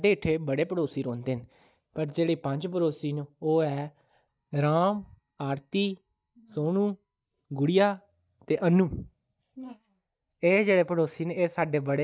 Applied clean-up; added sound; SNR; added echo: neural mask model DeepFilterNet 3.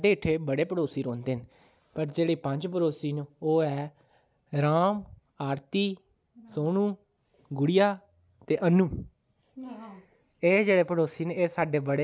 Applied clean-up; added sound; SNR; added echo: none; none; none; none.